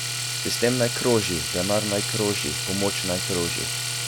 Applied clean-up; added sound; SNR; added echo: none; Domestic sounds, home sounds; 1 dB; none.